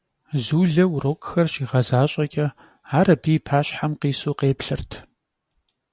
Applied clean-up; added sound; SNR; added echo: none; none; none; none.